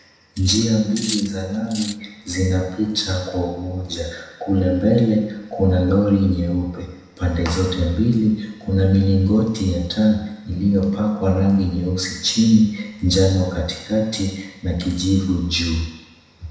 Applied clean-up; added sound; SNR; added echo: none; Cutlery, silverware; 13 dB; reverberation time 1.0 s.